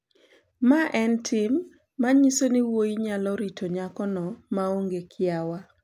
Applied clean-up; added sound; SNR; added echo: none; none; none; none.